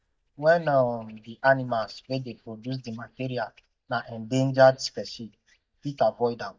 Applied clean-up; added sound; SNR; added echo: neural mask model DeepFilterNet 3.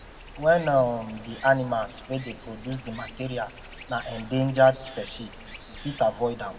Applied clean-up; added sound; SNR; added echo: none; Stream; 16 dB; reverberation time 1.1 s.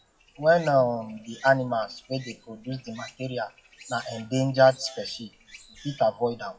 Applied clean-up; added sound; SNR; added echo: classical method WPE with log-MMSE.